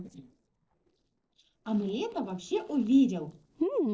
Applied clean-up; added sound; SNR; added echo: neural separator model SepFormer DNS4.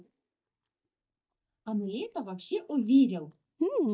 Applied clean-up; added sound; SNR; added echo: neural mask model DeepFilterNet 3.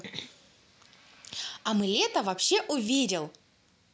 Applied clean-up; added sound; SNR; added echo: none; none; none; none.